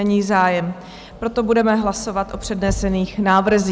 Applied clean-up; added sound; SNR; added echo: none; none; none; none.